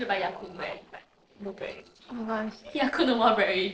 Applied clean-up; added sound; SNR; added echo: neural separator model SepFormer DNS4.